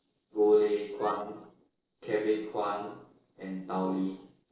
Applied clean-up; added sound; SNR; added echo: neural separator model SepFormer DNS4.